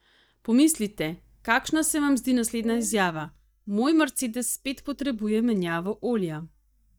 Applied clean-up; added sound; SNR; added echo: neural mask model DeepFilterNet 3.